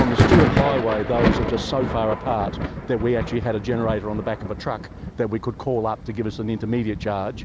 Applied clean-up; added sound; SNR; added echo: none; Thunder; 0 dB; none.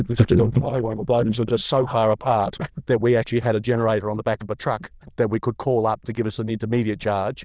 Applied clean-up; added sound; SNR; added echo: neural diffusion model UNIVERSE++.